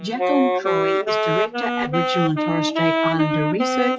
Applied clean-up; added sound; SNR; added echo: classical method WPE with log-MMSE.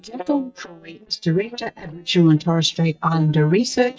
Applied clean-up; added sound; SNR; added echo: neural mask model DeepFilterNet 3.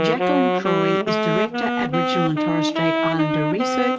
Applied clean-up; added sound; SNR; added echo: none; Wind instrument, woodwind instrument; -3 dB; reverberation time 2.1 s.